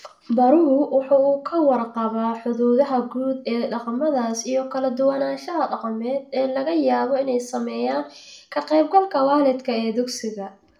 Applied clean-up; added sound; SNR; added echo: none; none; none; reverberation time 0.3 s.